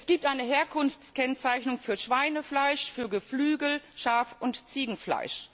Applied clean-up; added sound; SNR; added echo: none; Tambourine; 16 dB; none.